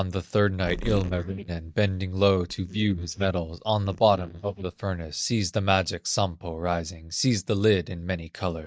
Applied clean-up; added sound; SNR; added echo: neural mask model DeepFilterNet 3.